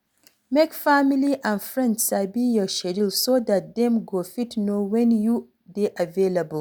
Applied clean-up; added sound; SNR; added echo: none; none; none; none.